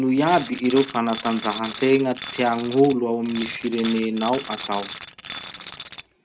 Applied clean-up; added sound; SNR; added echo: none; Tools; 10 dB; none.